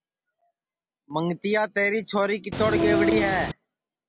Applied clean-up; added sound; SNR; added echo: none; Train; -3 dB; none.